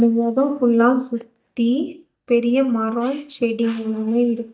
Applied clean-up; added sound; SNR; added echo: neural mask model DeepFilterNet 3.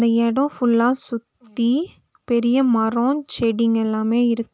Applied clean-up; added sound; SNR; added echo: none; none; none; none.